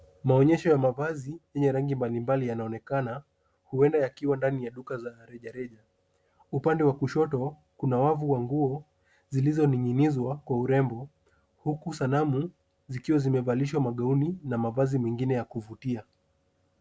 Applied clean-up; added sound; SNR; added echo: none; none; none; none.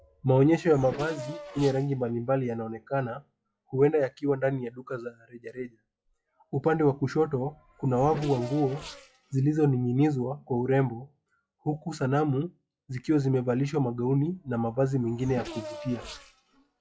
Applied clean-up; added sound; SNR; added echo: classical method log-MMSE.